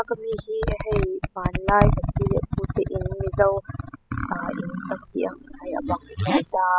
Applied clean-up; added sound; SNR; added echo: classical method spectral subtraction.